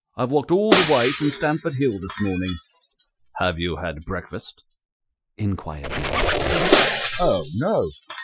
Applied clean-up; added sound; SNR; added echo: classical method Wiener filter.